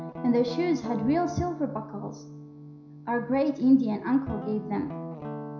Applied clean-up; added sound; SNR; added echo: none; Guitar; 12 dB; reverberation time 0.5 s.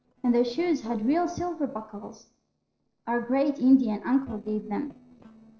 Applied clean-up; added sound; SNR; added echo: neural separator model SepFormer DNS4.